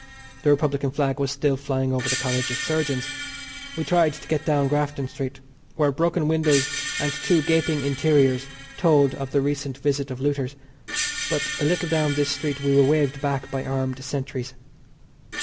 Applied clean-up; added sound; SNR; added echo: none; Screech; 11 dB; none.